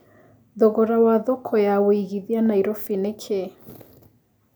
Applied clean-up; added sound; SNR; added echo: none; none; none; none.